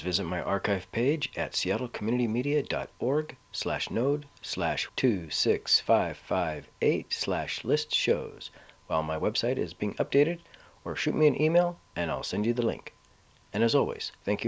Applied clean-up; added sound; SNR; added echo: none; none; none; none.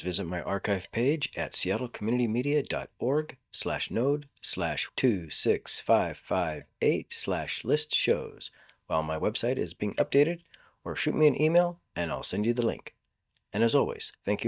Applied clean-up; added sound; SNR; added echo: neural mask model DeepFilterNet 3.